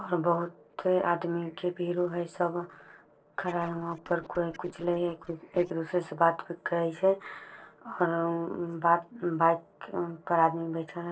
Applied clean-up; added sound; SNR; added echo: neural separator model SepFormer DNS4.